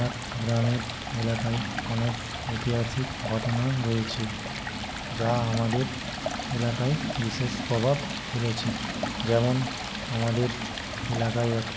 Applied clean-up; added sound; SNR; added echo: none; Stream; 4 dB; none.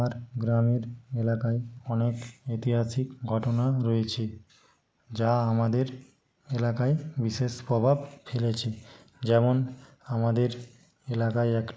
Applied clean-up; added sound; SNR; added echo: none; none; none; none.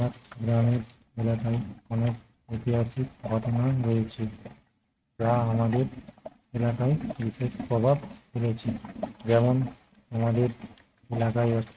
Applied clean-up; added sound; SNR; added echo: neural mask model RNNoise.